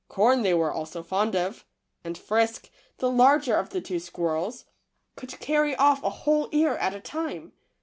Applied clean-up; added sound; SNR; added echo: none; none; none; none.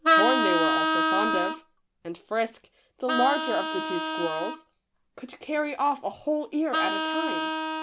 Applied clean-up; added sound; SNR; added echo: none; Vehicle horn, car horn, honking; -2 dB; none.